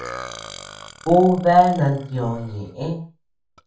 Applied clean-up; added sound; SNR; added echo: none; Burping, eructation; 18 dB; reverberation time 0.3 s.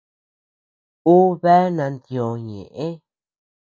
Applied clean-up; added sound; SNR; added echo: none; none; none; none.